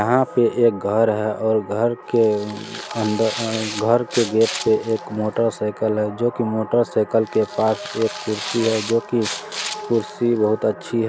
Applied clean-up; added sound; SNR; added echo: none; Tearing; 13 dB; none.